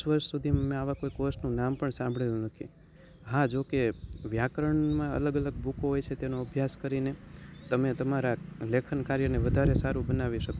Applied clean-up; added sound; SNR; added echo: none; none; none; none.